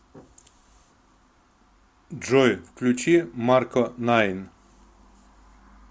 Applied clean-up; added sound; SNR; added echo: none; none; none; none.